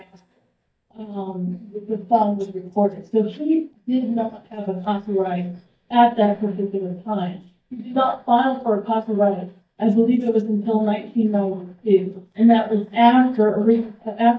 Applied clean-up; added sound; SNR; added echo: neural mask model DeepFilterNet 3.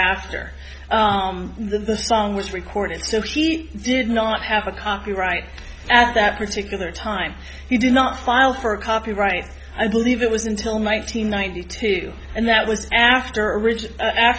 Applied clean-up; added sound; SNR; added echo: none; none; none; none.